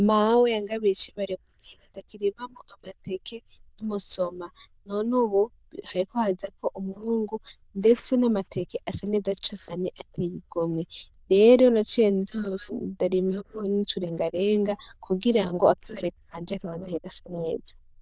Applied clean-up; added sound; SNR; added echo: neural diffusion model UNIVERSE++.